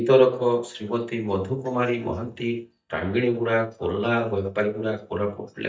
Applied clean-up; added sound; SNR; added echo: neural mask model DeepFilterNet 3.